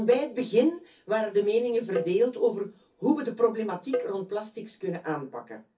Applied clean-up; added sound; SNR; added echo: none; Cowbell; 10 dB; reverberation time 0.3 s.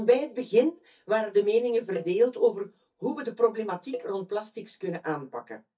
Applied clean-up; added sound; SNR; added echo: neural mask model DeepFilterNet 3.